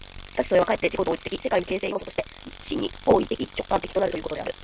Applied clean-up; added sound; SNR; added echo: none; Tools; 15 dB; none.